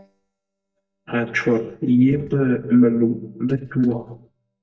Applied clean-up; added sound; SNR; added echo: neural mask model DeepFilterNet 3.